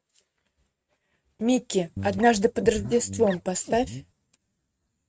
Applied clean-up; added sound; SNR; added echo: neural mask model RNNoise.